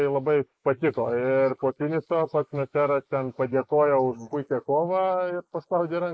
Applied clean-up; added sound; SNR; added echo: neural mask model Resemble Enhance denoiser.